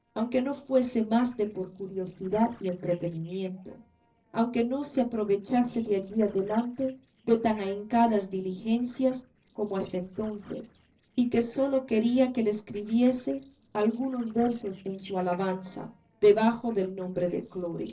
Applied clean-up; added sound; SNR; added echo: neural separator model SepFormer DNS4.